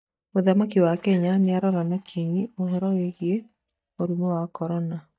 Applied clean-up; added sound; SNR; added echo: neural mask model DeepFilterNet 3.